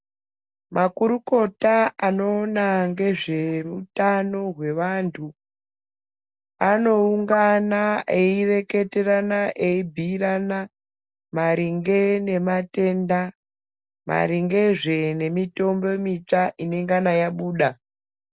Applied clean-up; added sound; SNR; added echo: none; none; none; none.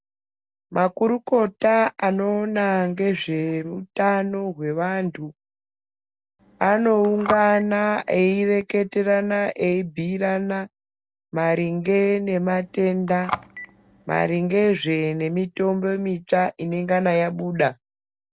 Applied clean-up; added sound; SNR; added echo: none; Telephone; 14 dB; none.